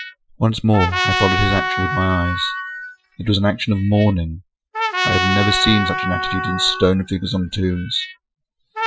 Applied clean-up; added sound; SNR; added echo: classical method Wiener filter.